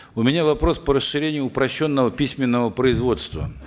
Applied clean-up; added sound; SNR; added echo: none; none; none; none.